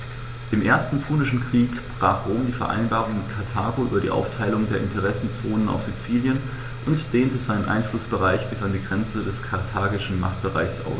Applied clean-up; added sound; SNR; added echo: none; none; none; none.